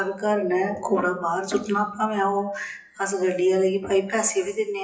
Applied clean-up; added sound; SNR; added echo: classical method WPE with log-MMSE.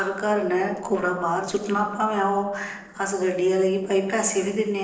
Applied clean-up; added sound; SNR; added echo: neural separator model SepFormer DNS4.